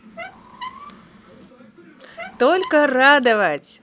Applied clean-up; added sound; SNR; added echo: none; Squeak; 18 dB; none.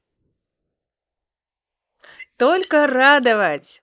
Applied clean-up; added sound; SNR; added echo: neural mask model Resemble Enhance denoiser.